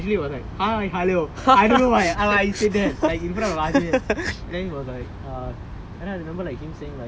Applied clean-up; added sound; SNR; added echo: none; none; none; none.